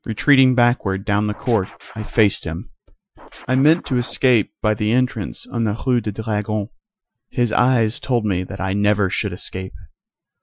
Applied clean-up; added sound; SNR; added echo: classical method Wiener filter.